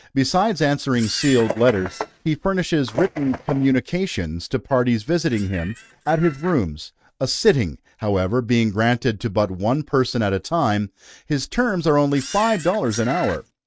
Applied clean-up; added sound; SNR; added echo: neural mask model RNNoise.